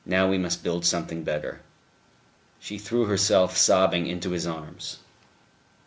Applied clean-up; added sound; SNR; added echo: none; none; none; none.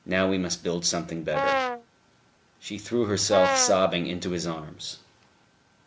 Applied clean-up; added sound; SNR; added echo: none; Brass instrument; 0 dB; none.